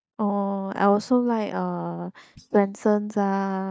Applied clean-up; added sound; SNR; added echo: neural mask model DeepFilterNet 3.